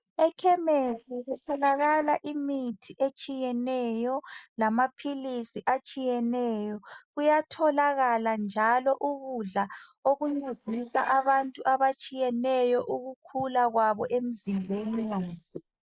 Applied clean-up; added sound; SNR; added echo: neural mask model Resemble Enhance denoiser.